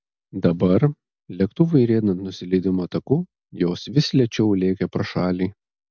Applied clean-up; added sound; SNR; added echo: none; none; none; none.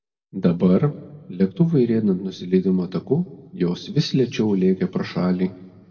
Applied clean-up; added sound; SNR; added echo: none; none; none; reverberation time 1.2 s.